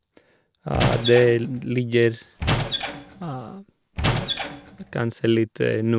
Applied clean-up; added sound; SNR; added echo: none; Squeak / Wood; 2 dB; none.